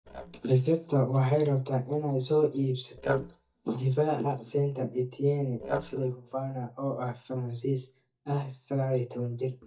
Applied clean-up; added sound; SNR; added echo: neural mask model DeepFilterNet 3.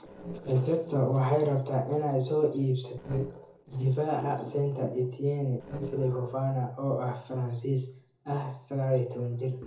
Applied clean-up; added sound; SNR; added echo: neural separator model SepFormer DNS4.